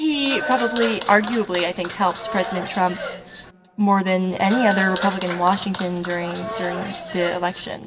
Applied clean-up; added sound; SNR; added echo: none; Applause / Clapping; 6 dB; reverberation time 2.4 s.